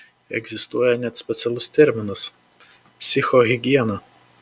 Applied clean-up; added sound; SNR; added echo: none; none; none; none.